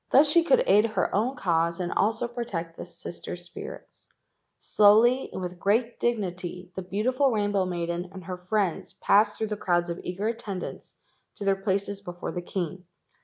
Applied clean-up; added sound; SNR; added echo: none; none; none; none.